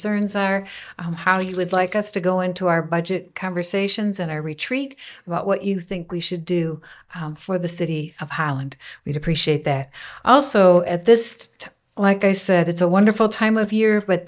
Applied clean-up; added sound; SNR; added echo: neural mask model DeepFilterNet 3.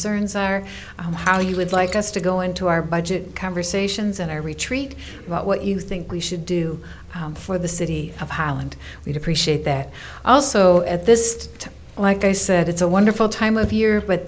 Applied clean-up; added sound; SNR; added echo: none; Keys jangling; 20 dB; none.